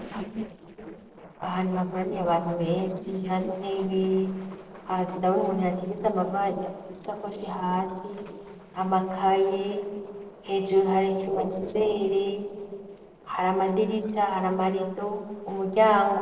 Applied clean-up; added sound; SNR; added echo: neural separator model SepFormer DNS4.